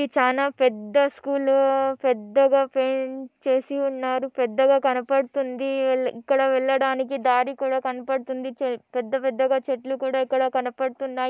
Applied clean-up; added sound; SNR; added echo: none; none; none; none.